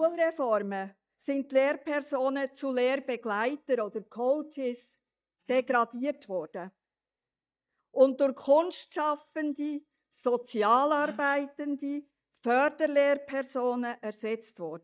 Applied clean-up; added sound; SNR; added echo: neural mask model DeepFilterNet 3.